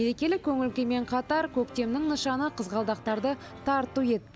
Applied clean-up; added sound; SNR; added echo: none; Piano; 20 dB; none.